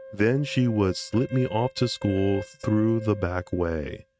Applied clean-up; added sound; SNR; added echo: neural mask model RNNoise.